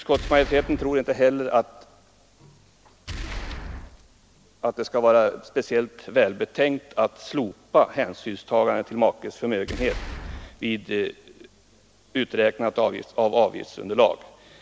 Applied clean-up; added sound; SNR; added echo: none; Boom; 14 dB; none.